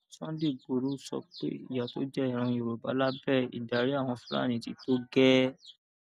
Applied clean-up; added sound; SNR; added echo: none; none; none; none.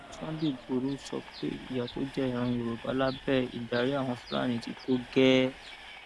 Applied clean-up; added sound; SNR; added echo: none; Train; 17 dB; none.